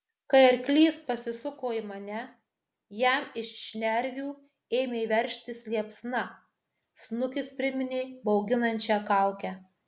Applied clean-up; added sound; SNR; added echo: none; none; none; none.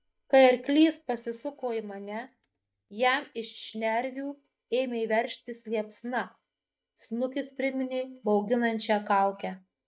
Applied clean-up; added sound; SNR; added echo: neural mask model DeepFilterNet 3.